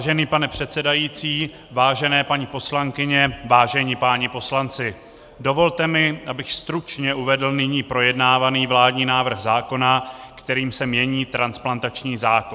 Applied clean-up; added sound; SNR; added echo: none; none; none; none.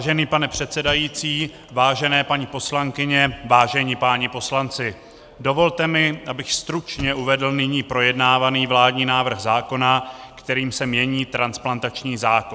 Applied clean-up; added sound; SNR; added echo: none; Thump, thud; 20 dB; none.